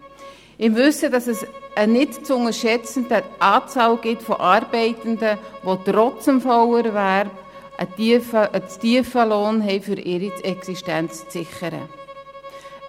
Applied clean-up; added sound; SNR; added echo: none; Bowed string instrument; 20 dB; none.